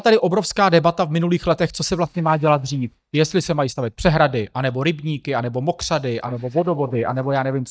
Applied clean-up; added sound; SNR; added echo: neural mask model DeepFilterNet 3.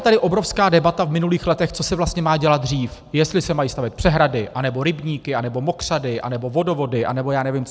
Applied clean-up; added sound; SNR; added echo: none; none; none; none.